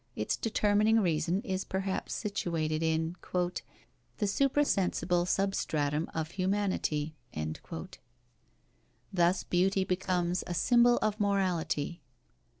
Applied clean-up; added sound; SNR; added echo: neural separator model SepFormer DNS4.